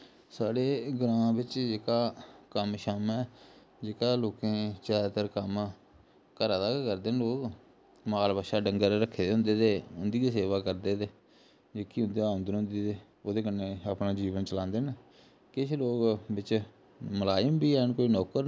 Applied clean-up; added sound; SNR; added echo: none; none; none; none.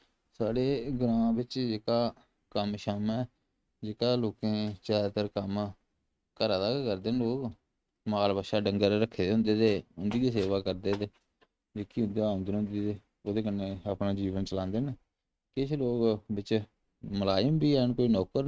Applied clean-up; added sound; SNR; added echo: neural mask model RNNoise.